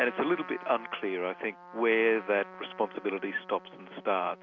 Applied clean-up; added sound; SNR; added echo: none; Trumpet; 17 dB; none.